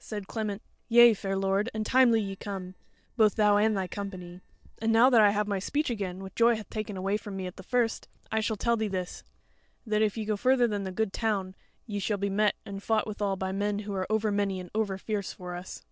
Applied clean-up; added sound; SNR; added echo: neural separator model SepFormer DNS4.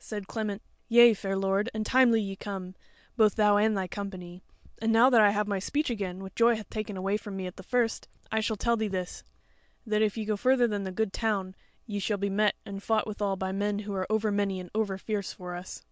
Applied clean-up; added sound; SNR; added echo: none; none; none; none.